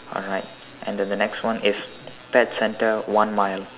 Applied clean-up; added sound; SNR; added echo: none; none; none; none.